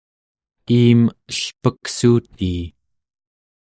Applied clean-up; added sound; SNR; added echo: neural mask model DeepFilterNet 3.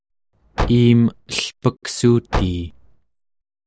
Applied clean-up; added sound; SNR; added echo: none; Car; 8 dB; none.